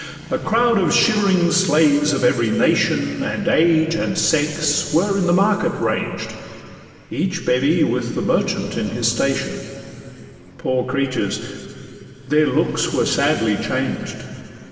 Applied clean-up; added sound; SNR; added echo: none; Traffic noise, roadway noise; 19 dB; reverberation time 2.7 s.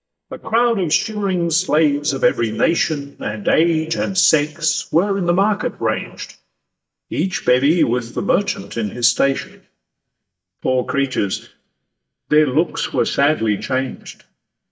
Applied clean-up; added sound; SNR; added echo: neural mask model DeepFilterNet 3.